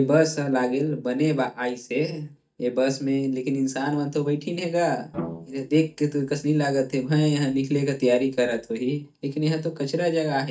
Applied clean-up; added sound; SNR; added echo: neural mask model DeepFilterNet 3.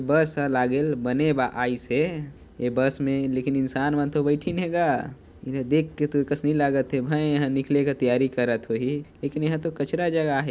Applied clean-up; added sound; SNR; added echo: none; none; none; none.